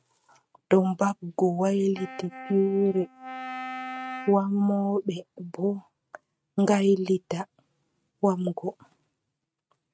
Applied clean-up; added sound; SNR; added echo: neural mask model RNNoise.